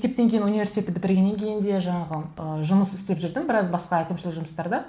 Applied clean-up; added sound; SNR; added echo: none; none; none; none.